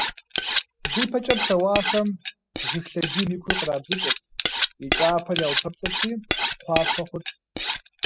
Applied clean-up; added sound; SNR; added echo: classical method spectral subtraction.